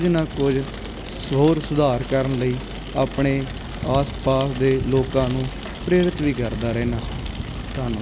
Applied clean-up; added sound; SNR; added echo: none; Mechanisms / Bicycle; 10 dB; none.